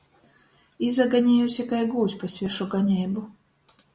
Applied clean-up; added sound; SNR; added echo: none; none; none; none.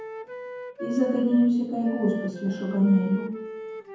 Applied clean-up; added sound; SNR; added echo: none; Wind instrument, woodwind instrument; 12 dB; reverberation time 1.2 s.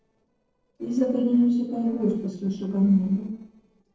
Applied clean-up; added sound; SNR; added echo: neural separator model SepFormer DNS4.